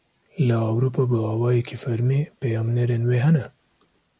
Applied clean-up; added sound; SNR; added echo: none; none; none; none.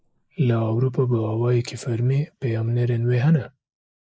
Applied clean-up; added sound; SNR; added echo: neural mask model Resemble Enhance denoiser.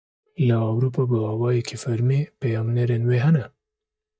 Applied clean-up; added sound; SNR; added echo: neural mask model DeepFilterNet 3.